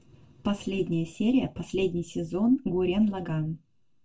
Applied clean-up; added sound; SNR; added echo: none; none; none; reverberation time 0.1 s.